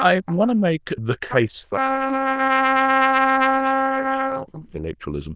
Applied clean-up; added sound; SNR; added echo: neural diffusion model UNIVERSE++.